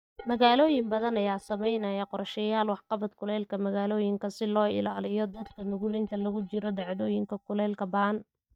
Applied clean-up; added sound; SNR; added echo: neural mask model DeepFilterNet 3.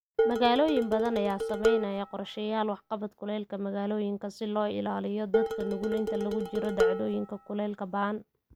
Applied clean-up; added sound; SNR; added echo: none; Dishes, pots, and pans; 1 dB; none.